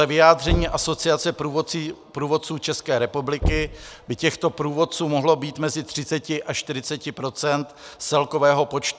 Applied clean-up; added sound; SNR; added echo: none; Knock; 8 dB; none.